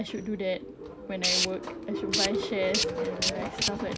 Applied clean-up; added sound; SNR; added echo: none; Tools; -2 dB; none.